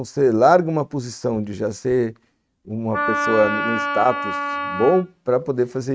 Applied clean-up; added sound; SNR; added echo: neural mask model RNNoise.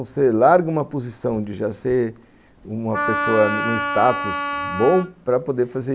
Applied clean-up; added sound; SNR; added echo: none; Wind instrument, woodwind instrument; 4 dB; none.